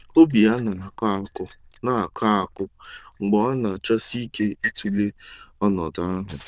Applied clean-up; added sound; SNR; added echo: neural diffusion model UNIVERSE++.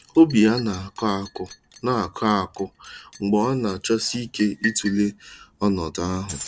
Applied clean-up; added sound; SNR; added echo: none; Liquid; 16 dB; none.